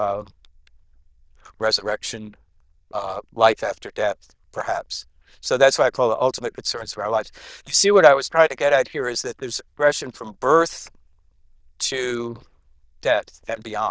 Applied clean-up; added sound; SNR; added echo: neural diffusion model UNIVERSE++.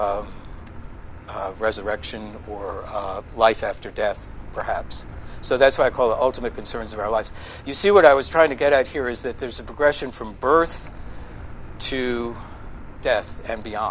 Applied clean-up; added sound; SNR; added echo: none; Car; 14 dB; none.